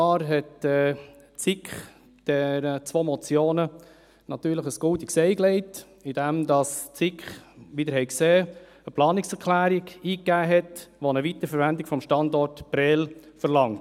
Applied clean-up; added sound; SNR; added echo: none; none; none; none.